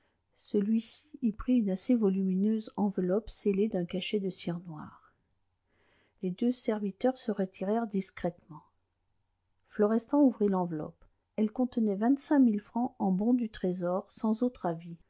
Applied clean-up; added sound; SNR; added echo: none; none; none; none.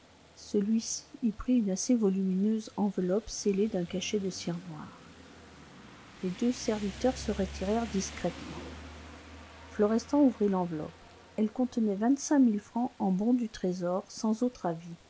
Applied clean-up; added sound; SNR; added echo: none; Rain; 18 dB; none.